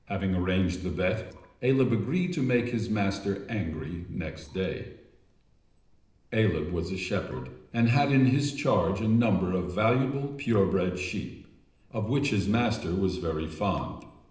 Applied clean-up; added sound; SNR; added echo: neural separator model SepFormer DNS4.